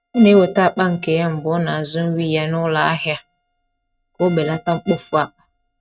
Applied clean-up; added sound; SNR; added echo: neural mask model RNNoise.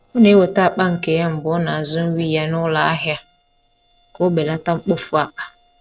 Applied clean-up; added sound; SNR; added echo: neural separator model SepFormer DNS4.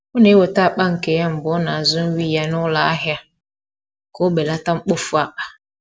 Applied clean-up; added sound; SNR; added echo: none; none; none; none.